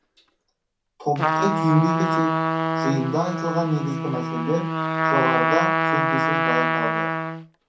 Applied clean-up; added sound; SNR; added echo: none; Trumpet; -3 dB; reverberation time 0.3 s.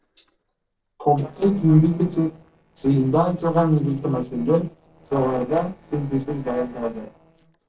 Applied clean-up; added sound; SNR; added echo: neural separator model SepFormer DNS4.